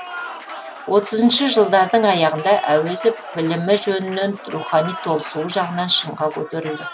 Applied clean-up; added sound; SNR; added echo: none; Applause; 13 dB; none.